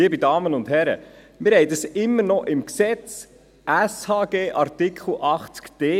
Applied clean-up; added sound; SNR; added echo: none; none; none; none.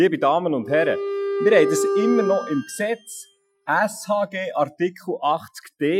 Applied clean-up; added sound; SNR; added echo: classical method Wiener filter.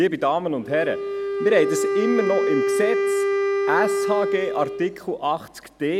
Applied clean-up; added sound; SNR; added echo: none; Wind instrument, woodwind instrument; 0 dB; none.